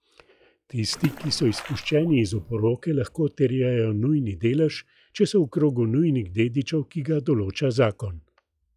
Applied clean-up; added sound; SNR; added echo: classical method log-MMSE.